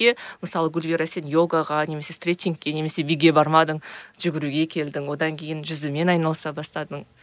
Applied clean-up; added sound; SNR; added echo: none; none; none; none.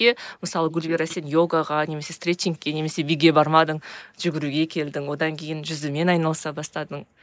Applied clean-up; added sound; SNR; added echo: neural mask model Resemble Enhance denoiser.